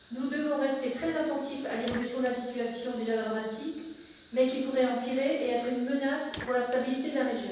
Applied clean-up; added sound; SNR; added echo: none; Fire; 17 dB; reverberation time 1.1 s.